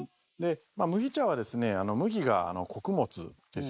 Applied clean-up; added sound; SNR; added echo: neural mask model Resemble Enhance denoiser.